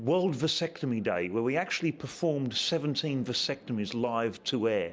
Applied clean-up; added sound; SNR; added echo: none; none; none; none.